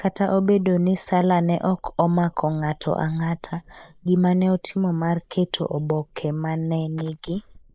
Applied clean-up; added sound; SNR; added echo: neural mask model Resemble Enhance denoiser.